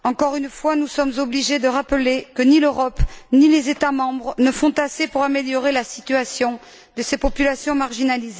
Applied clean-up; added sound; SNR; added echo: none; none; none; none.